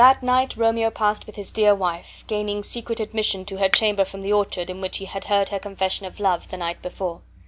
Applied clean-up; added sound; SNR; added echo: none; Finger snapping; 4 dB; none.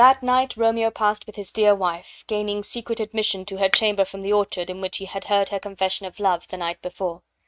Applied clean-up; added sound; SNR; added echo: neural mask model RNNoise.